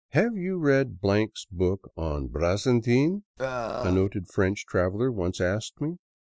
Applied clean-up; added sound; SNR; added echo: neural mask model DeepFilterNet 3.